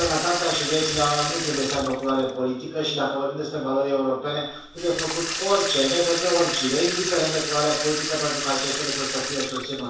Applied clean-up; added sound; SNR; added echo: none; Sink (filling or washing) / Water tap, faucet; 5 dB; reverberation time 0.7 s.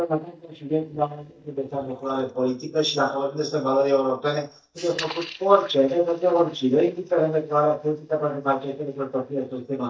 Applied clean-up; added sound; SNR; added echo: neural mask model DeepFilterNet 3.